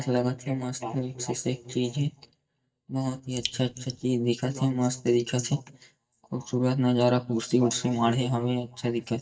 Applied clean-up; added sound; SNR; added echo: neural mask model DeepFilterNet 3.